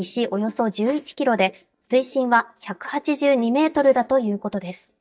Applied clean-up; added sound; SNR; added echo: neural mask model DeepFilterNet 3.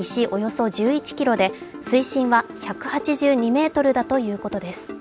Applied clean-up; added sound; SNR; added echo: none; none; none; none.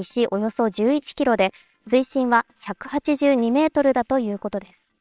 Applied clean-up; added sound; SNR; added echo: neural separator model SepFormer WHAMR!.